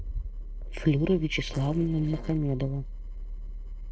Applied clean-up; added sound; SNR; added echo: neural separator model SepFormer DNS4.